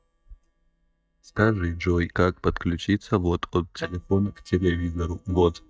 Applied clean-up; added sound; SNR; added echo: neural mask model DeepFilterNet 3.